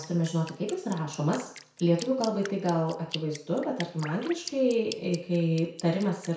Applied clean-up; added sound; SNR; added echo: none; Drip; 17 dB; reverberation time 0.6 s.